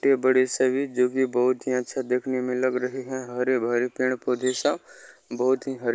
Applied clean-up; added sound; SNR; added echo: none; none; none; none.